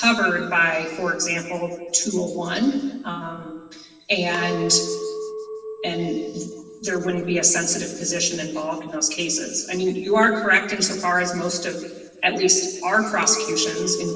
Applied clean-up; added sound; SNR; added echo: none; Chink, clink; 13 dB; reverberation time 1.4 s.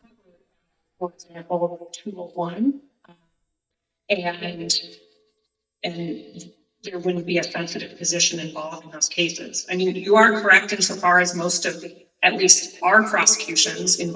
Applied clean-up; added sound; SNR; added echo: neural mask model DeepFilterNet 3.